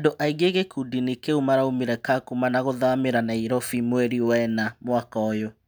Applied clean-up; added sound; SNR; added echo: none; none; none; none.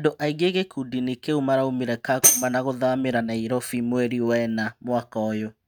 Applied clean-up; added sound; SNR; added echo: neural mask model RNNoise.